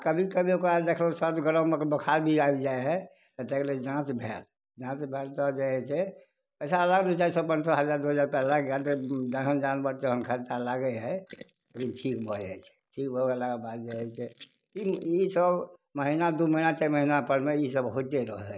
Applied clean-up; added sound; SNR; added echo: neural mask model Resemble Enhance denoiser.